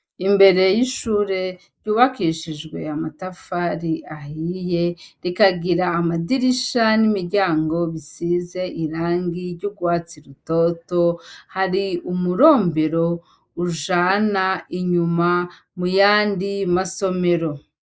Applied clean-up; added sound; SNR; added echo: neural mask model Resemble Enhance denoiser.